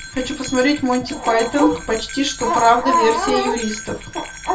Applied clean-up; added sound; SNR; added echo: none; Bell; 15 dB; reverberation time 0.2 s.